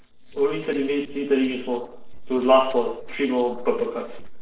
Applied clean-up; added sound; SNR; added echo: neural separator model SepFormer DNS4.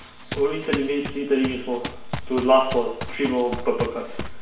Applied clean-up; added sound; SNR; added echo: none; Run; 11 dB; reverberation time 0.6 s.